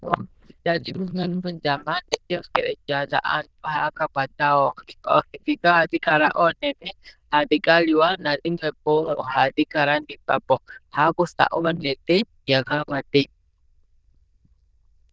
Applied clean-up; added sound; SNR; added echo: neural diffusion model UNIVERSE++.